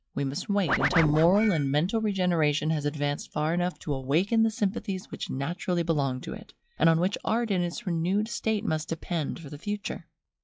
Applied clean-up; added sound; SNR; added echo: classical method log-MMSE.